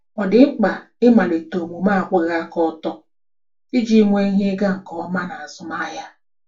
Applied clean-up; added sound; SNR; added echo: none; none; none; reverberation time 0.2 s.